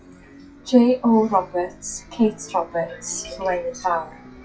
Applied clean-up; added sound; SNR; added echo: classical method WPE with log-MMSE.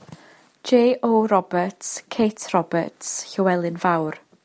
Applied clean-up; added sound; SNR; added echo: none; none; none; none.